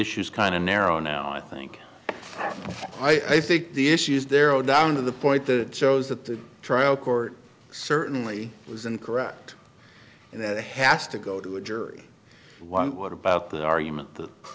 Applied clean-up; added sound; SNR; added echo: none; none; none; none.